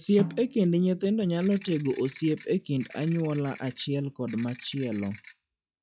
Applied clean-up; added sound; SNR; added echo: classical method log-MMSE.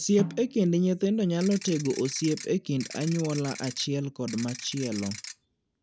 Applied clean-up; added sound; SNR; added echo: none; Ratchet, pawl / Percussion + Snare drum; 13 dB; none.